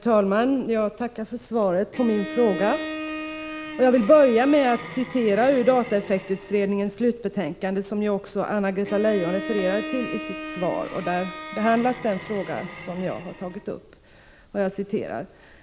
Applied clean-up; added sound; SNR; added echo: none; Bowed string instrument; 13 dB; none.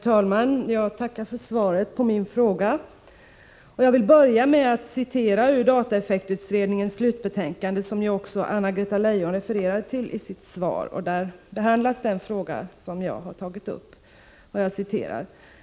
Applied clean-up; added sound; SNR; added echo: none; none; none; none.